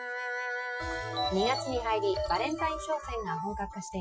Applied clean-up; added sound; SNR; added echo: classical method Wiener filter.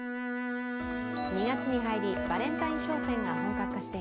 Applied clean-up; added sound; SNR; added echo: none; Bowed string instrument; 1 dB; none.